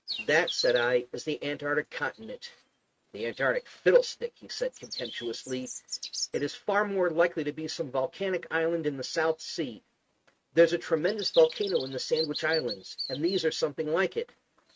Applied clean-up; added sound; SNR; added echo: neural mask model RNNoise.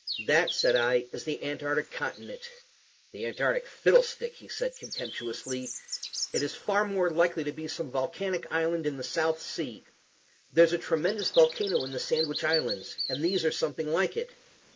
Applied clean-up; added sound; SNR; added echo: neural mask model Resemble Enhance denoiser.